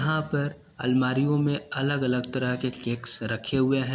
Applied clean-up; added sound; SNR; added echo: none; none; none; none.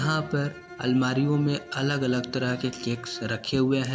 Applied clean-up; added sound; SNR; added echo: none; Bowed string instrument; 18 dB; none.